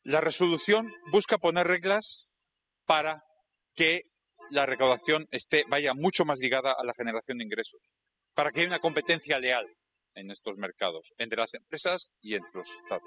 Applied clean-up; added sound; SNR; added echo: classical method spectral subtraction.